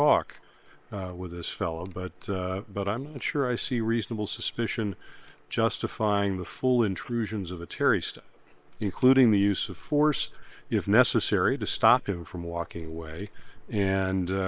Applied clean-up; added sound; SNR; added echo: neural separator model SepFormer WHAM!.